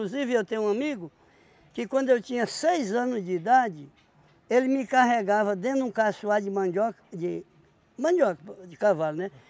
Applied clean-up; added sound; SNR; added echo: none; none; none; none.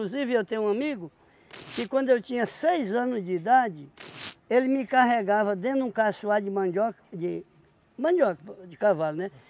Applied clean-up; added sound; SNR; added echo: none; Tearing; 19 dB; none.